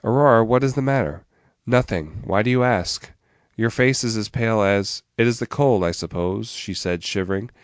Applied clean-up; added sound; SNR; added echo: none; none; none; none.